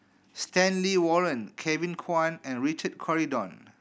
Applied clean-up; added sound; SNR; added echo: none; none; none; none.